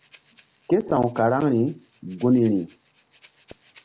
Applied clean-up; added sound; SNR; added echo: none; Breathing; 13 dB; none.